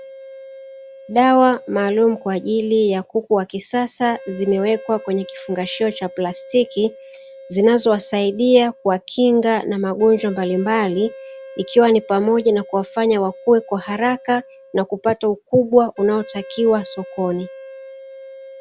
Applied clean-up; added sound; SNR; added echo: none; Wind instrument, woodwind instrument; 19 dB; none.